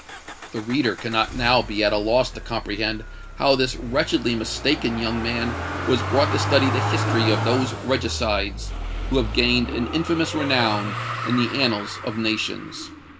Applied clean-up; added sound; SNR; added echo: none; Motor vehicle (road); 5 dB; none.